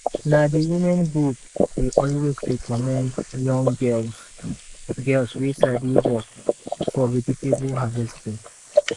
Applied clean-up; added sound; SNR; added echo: neural mask model Resemble Enhance denoiser.